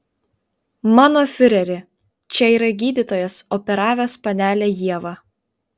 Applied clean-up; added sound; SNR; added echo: none; none; none; none.